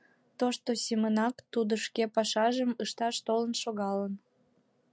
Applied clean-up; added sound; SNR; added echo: none; none; none; none.